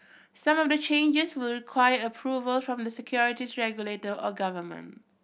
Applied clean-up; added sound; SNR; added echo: none; none; none; none.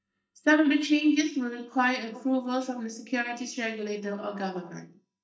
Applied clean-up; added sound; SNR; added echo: neural mask model DeepFilterNet 3.